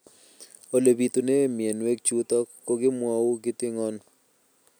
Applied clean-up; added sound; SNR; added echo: none; none; none; none.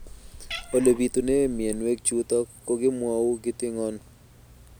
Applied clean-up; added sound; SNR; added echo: none; Cat; 16 dB; none.